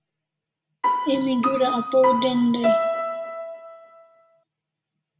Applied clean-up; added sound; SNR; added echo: none; Piano; 0 dB; reverberation time 0.6 s.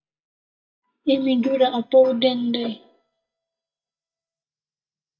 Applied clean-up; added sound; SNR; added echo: neural mask model DeepFilterNet 3.